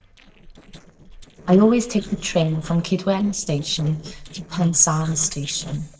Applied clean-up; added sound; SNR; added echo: neural separator model SepFormer DNS4.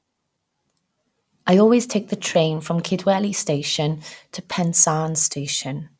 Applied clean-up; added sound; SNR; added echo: none; none; none; none.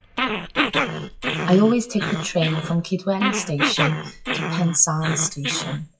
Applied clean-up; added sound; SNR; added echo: classical method WPE with log-MMSE.